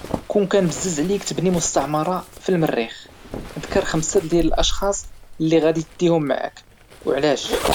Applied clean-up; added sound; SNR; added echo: none; Zipper (clothing); 8 dB; none.